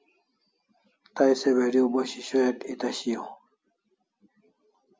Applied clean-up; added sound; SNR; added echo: none; none; none; none.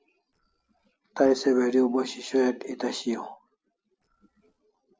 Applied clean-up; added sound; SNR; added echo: neural separator model SepFormer DNS4.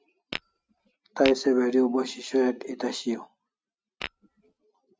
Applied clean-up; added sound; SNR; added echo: neural mask model RNNoise.